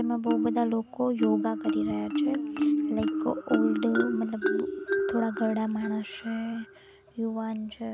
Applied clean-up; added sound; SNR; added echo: none; Marimba, xylophone; 0 dB; none.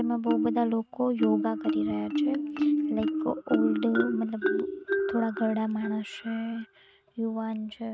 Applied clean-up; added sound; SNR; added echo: neural mask model RNNoise.